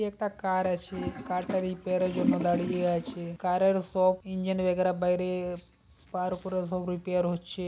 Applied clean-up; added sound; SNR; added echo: none; Toilet flush; 6 dB; none.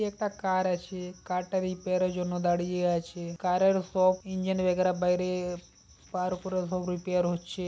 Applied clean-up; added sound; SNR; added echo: none; none; none; none.